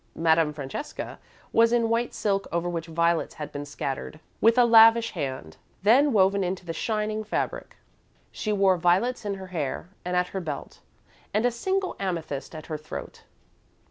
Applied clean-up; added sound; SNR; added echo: none; none; none; none.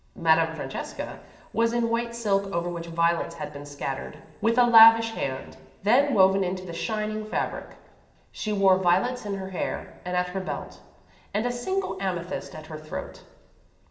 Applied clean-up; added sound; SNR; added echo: none; none; none; reverberation time 1.7 s.